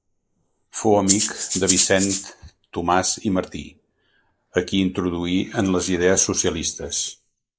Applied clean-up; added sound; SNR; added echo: neural mask model Resemble Enhance denoiser.